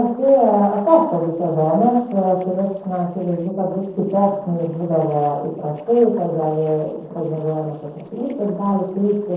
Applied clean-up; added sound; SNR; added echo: neural separator model SepFormer DNS4.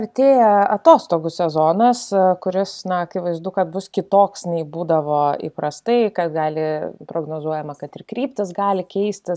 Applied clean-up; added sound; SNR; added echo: none; none; none; none.